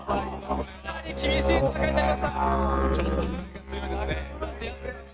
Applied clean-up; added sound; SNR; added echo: neural mask model RNNoise.